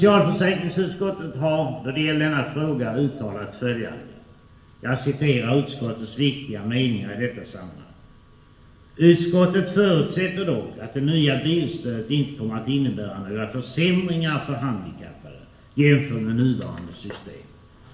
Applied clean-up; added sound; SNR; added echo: none; none; none; reverberation time 0.9 s.